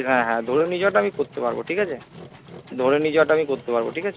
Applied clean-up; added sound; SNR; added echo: none; Engine; 20 dB; none.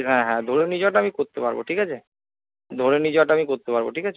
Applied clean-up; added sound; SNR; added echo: none; none; none; none.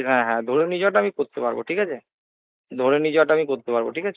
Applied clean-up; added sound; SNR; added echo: neural mask model Resemble Enhance denoiser.